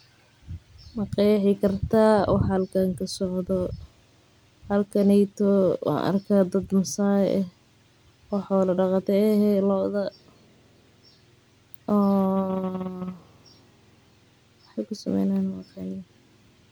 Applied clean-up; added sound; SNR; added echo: none; none; none; none.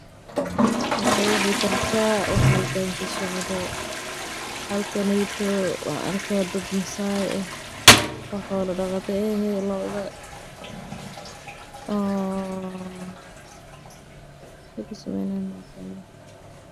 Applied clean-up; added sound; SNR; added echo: none; Toilet flush; -2 dB; none.